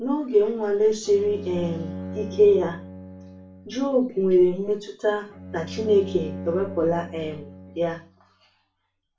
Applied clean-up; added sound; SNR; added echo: none; Bowed string instrument; 14 dB; reverberation time 0.3 s.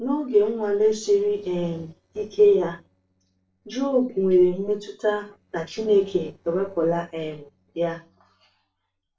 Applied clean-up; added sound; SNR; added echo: neural separator model SepFormer DNS4.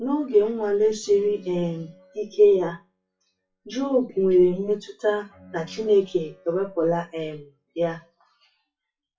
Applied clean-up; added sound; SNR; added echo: classical method WPE with log-MMSE.